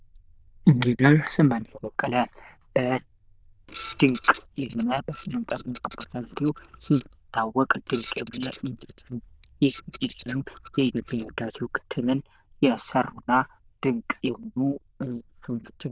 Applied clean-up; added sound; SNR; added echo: neural diffusion model UNIVERSE++.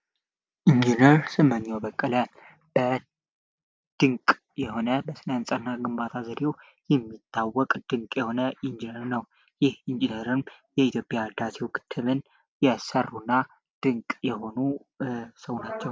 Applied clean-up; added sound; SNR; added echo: none; none; none; none.